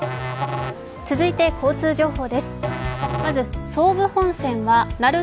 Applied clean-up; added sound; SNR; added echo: none; Musical instrument; 10 dB; none.